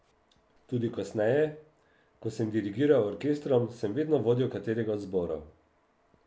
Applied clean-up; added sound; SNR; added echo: none; none; none; none.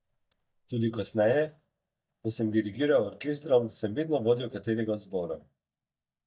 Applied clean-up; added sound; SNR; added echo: neural mask model DeepFilterNet 3.